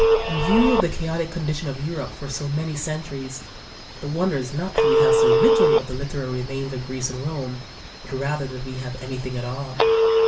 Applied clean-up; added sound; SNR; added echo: none; Telephone; -3 dB; reverberation time 0.3 s.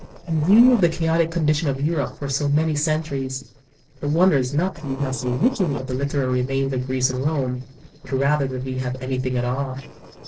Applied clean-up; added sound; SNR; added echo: neural separator model SepFormer DNS4.